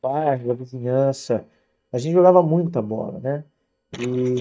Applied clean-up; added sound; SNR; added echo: neural mask model DeepFilterNet 3.